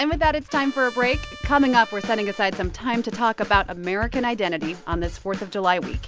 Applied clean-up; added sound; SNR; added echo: none; Trumpet; 18 dB; none.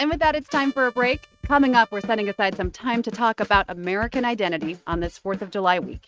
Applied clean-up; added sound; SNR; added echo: neural mask model RNNoise.